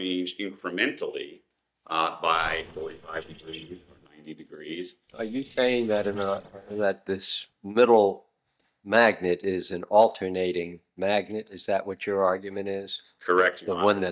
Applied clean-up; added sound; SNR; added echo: neural mask model DeepFilterNet 3.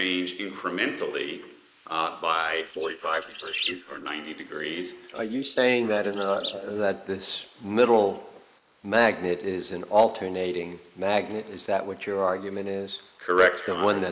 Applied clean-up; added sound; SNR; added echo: neural mask model Resemble Enhance denoiser.